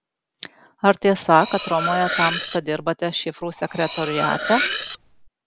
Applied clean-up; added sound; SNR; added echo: none; Cutlery, silverware; 5 dB; none.